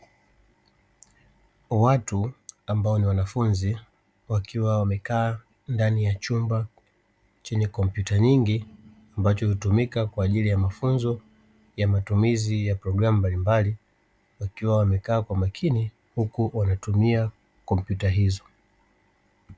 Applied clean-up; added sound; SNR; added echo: none; none; none; none.